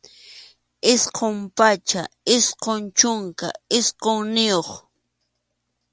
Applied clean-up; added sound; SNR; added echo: none; none; none; none.